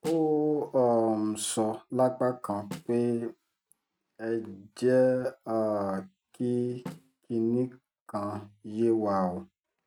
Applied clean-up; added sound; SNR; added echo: neural mask model RNNoise.